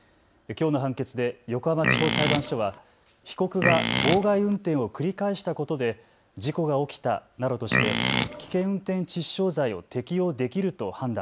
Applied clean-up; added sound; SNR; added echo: none; Livestock, farm animals, working animals; -2 dB; none.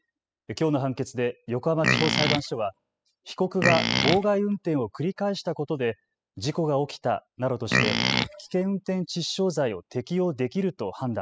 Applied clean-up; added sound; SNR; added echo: classical method spectral subtraction.